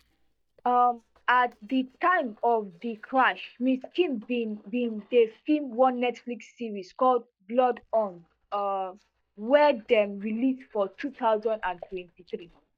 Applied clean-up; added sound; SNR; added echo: neural mask model DeepFilterNet 3.